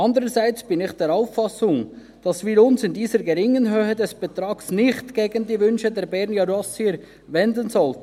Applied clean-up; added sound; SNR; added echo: none; none; none; none.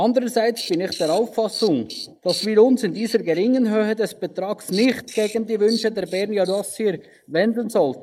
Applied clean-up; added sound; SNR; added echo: neural mask model Resemble Enhance denoiser.